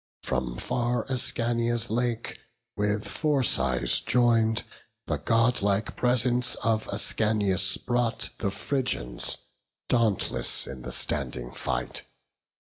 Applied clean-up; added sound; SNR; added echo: none; none; none; none.